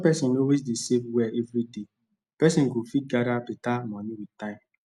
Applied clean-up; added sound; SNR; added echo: none; none; none; none.